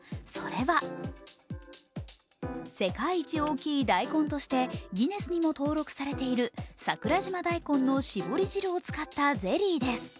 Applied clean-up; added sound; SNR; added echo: none; none; none; none.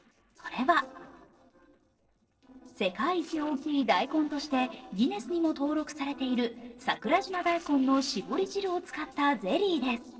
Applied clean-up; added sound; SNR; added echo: neural separator model SepFormer DNS4.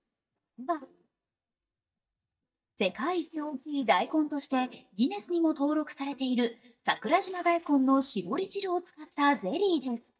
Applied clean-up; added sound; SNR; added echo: neural mask model DeepFilterNet 3.